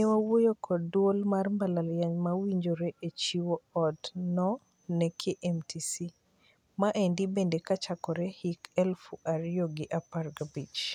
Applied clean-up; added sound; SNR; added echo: none; none; none; none.